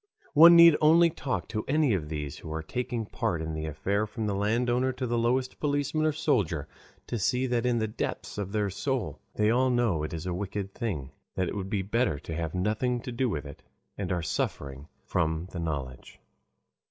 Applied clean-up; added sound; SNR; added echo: none; none; none; none.